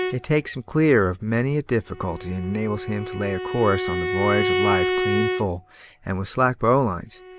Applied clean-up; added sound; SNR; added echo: none; Bowed string instrument; 5 dB; none.